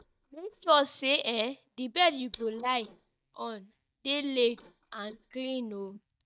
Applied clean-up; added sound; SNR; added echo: neural mask model DeepFilterNet 3.